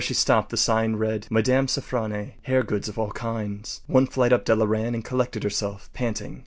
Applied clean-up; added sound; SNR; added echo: none; none; none; none.